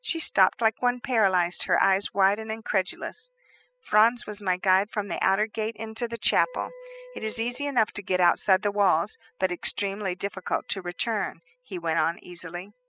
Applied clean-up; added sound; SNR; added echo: classical method spectral subtraction.